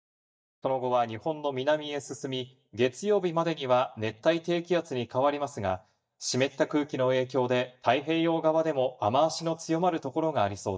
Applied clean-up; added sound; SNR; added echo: neural mask model DeepFilterNet 3.